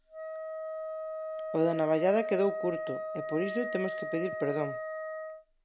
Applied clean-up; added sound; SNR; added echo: none; Wind instrument, woodwind instrument; 4 dB; none.